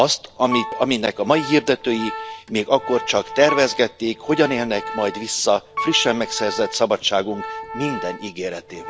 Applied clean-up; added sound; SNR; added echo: none; Organ + Piano; 11 dB; none.